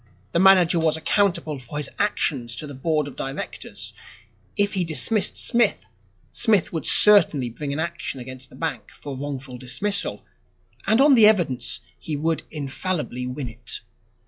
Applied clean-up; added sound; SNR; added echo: classical method log-MMSE.